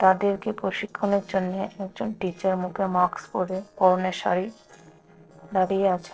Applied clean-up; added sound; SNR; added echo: neural separator model SepFormer DNS4.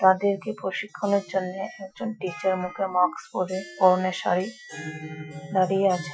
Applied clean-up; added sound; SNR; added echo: classical method Wiener filter.